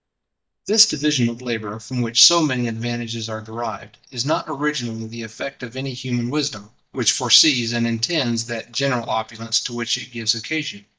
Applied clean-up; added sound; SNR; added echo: neural mask model DeepFilterNet 3.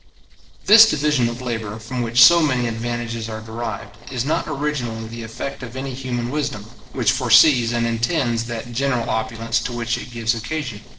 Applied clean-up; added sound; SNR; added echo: neural separator model SepFormer DNS4.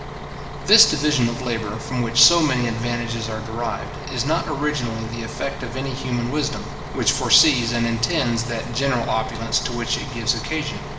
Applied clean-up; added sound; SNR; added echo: none; Bus; 10 dB; reverberation time 2.1 s.